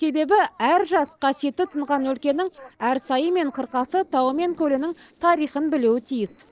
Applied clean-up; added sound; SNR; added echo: neural separator model SepFormer DNS4.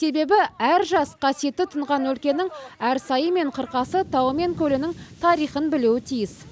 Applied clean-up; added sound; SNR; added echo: none; none; none; none.